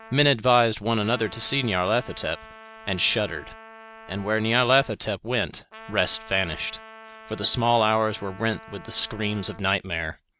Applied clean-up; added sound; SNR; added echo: none; Trumpet; 19 dB; none.